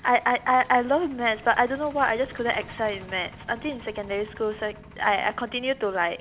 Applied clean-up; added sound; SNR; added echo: none; Truck; 20 dB; none.